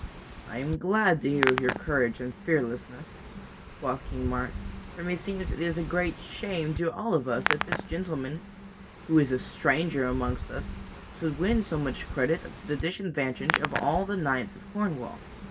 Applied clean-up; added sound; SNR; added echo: none; Hands; 7 dB; reverberation time 0.1 s.